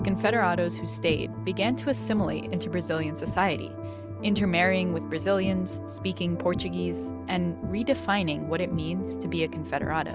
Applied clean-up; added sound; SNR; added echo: none; none; none; none.